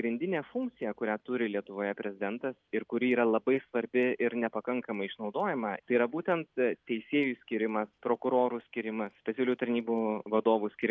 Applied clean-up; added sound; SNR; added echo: none; none; none; none.